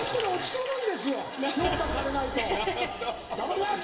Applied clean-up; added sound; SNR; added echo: none; none; none; reverberation time 1.6 s.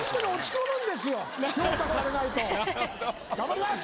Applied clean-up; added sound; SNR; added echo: none; none; none; none.